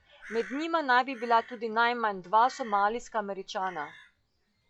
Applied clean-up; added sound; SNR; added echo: classical method log-MMSE.